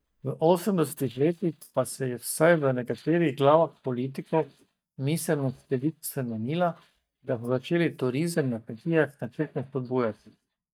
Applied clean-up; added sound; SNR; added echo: neural mask model DeepFilterNet 3.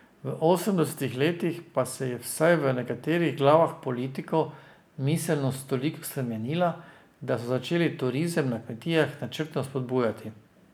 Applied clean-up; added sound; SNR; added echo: none; none; none; none.